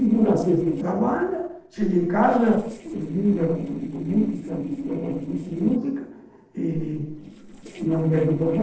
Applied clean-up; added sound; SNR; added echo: neural separator model SepFormer DNS4.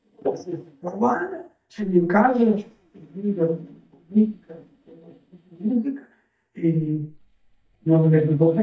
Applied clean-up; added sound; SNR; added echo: neural mask model DeepFilterNet 3.